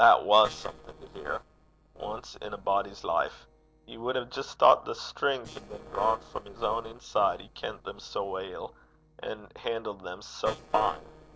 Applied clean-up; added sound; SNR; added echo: neural separator model SepFormer DNS4.